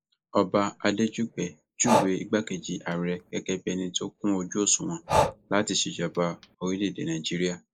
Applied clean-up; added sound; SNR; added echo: neural mask model Resemble Enhance denoiser.